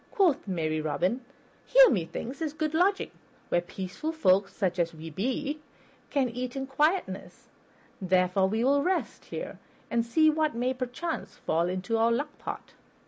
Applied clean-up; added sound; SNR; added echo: none; none; none; none.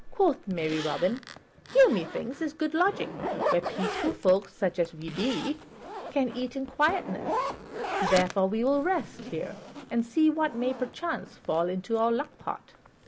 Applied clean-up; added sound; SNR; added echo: none; Zipper (clothing); 8 dB; none.